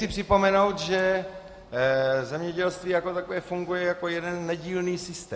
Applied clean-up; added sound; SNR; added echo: none; none; none; none.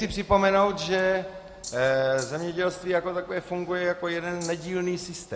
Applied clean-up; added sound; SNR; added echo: none; Rattle (instrument); 16 dB; none.